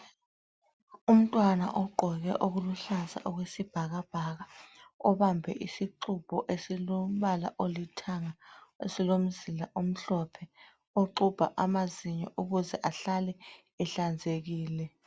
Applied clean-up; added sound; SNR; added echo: none; none; none; none.